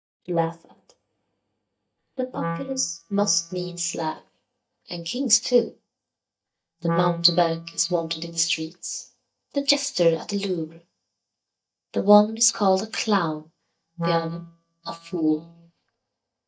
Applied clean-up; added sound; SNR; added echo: neural mask model DeepFilterNet 3.